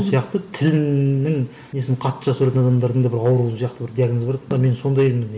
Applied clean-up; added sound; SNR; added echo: none; none; none; none.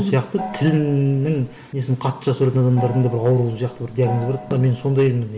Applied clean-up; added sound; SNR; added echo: none; Gong; 14 dB; none.